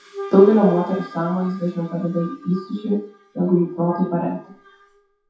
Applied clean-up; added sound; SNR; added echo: classical method WPE with log-MMSE.